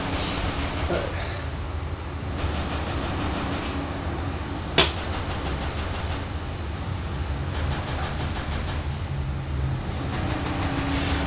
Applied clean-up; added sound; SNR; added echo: none; Gunshot, gunfire; 9 dB; none.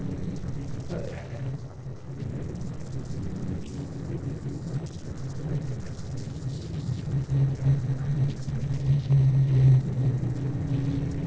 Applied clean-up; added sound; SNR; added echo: neural separator model SepFormer DNS4.